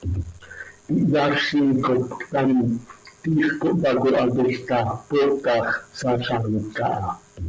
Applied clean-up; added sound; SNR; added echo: none; none; none; none.